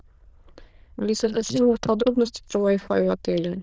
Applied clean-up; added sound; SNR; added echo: neural diffusion model UNIVERSE++.